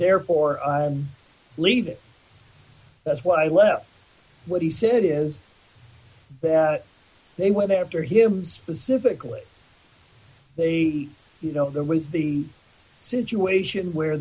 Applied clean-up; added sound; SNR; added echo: none; none; none; none.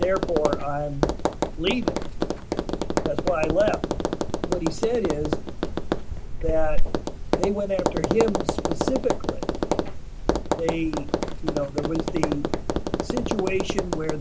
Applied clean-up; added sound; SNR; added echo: none; Tap; -4 dB; none.